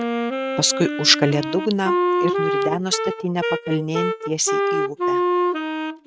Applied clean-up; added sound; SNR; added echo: neural mask model RNNoise.